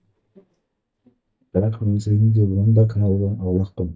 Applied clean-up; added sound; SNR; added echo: neural mask model DeepFilterNet 3.